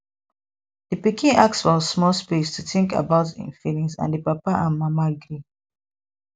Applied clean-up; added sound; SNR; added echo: none; none; none; none.